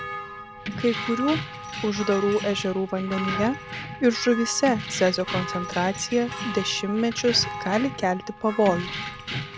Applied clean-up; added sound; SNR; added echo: none; Keys jangling + Church bell; 8 dB; none.